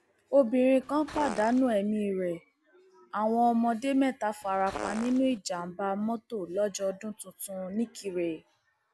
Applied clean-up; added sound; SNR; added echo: none; Fart; 11 dB; none.